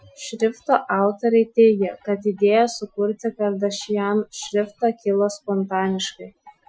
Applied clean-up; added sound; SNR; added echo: classical method Wiener filter.